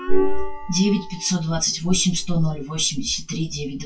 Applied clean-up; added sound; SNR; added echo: classical method WPE with log-MMSE.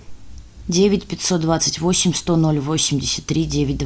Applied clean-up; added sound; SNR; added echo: none; none; none; none.